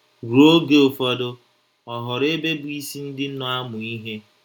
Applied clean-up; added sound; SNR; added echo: none; none; none; none.